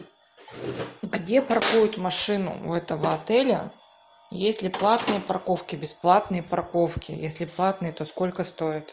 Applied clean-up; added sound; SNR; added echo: none; none; none; none.